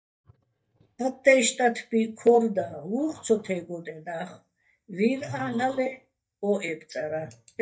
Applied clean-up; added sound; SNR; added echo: neural mask model DeepFilterNet 3.